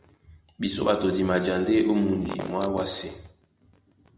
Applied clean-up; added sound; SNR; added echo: none; none; none; none.